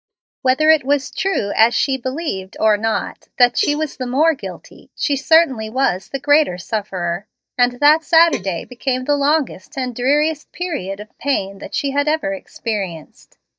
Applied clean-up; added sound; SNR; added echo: neural mask model DeepFilterNet 3.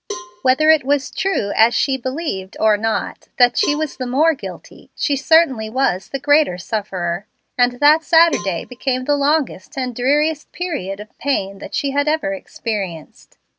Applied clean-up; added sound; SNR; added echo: none; Cowbell; 17 dB; none.